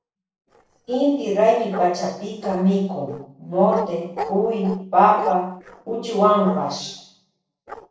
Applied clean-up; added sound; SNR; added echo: neural separator model SepFormer DNS4.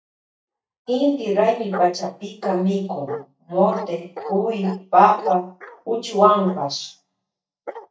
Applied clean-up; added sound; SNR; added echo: neural mask model DeepFilterNet 3.